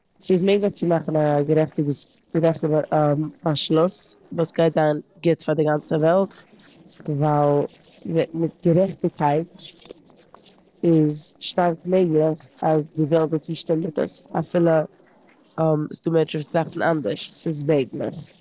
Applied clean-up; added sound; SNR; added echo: neural separator model SepFormer DNS4.